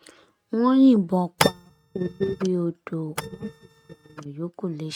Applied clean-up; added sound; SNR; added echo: neural mask model RNNoise.